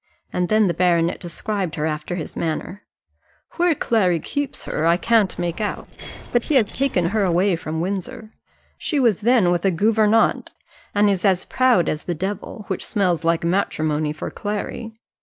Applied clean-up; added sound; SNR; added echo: neural separator model SepFormer DNS4.